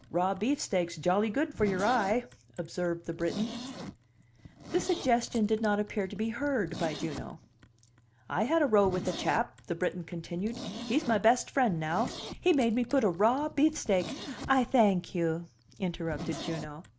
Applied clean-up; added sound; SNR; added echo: none; Zipper (clothing); 14 dB; none.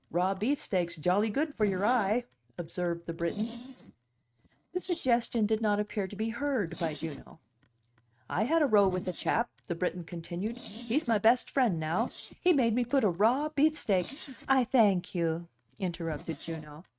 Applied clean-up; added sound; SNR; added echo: neural mask model RNNoise.